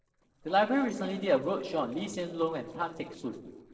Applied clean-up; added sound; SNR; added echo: neural separator model SepFormer DNS4.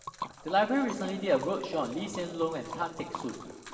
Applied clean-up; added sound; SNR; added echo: none; Liquid; 12 dB; reverberation time 2.0 s.